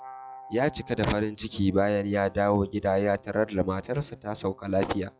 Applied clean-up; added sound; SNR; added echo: classical method log-MMSE.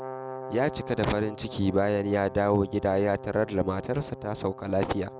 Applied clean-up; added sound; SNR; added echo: none; Brass instrument; 13 dB; none.